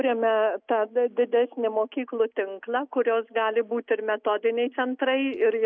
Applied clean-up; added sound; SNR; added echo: none; none; none; none.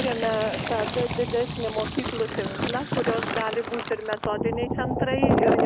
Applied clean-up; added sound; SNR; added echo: none; Fill (with liquid); -1 dB; none.